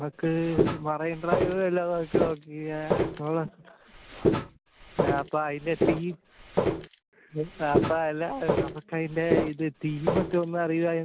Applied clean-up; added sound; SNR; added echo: none; Walk, footsteps; 0 dB; none.